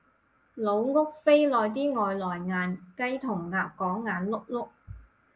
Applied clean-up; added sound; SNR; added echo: none; none; none; none.